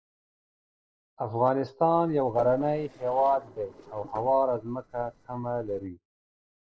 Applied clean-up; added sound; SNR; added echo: neural separator model SepFormer DNS4.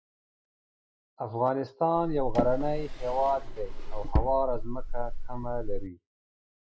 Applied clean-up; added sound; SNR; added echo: none; Drawer open or close; -2 dB; none.